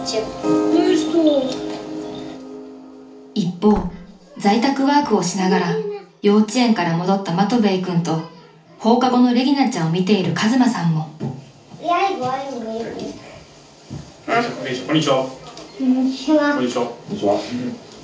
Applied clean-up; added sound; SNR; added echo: none; Slam / Wood; 16 dB; reverberation time 0.4 s.